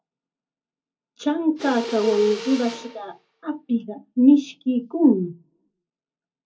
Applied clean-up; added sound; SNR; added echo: none; Mechanisms; 12 dB; reverberation time 0.3 s.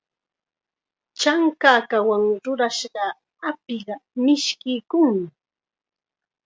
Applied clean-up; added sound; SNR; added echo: none; none; none; none.